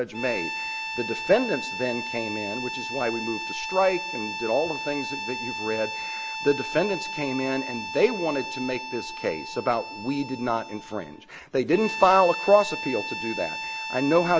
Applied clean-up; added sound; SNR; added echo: none; Harmonica; 7 dB; none.